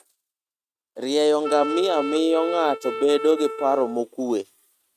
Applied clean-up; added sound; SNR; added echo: neural mask model RNNoise.